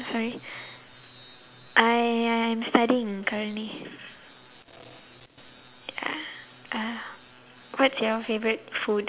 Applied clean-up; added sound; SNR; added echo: none; none; none; none.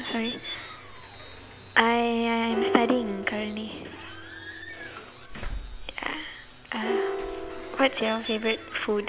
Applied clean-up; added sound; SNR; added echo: none; Squeak / Slam / Alarm / Wood + Piano; 6 dB; none.